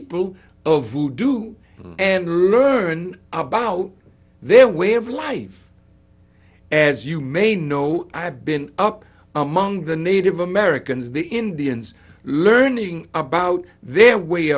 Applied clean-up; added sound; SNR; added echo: none; none; none; none.